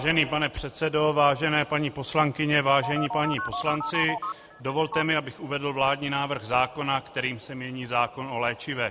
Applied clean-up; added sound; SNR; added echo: none; Telephone; 6 dB; none.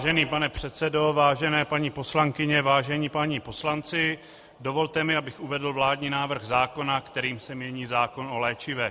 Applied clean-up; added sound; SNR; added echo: none; none; none; none.